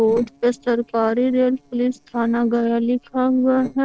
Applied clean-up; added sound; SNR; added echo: neural separator model SepFormer DNS4.